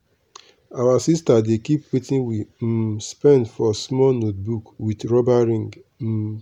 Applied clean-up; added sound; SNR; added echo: none; none; none; none.